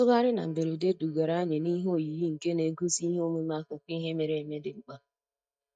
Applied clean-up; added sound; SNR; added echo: neural mask model DeepFilterNet 3.